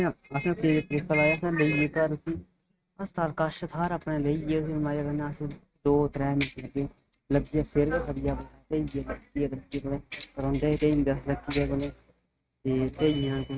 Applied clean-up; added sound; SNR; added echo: neural mask model RNNoise.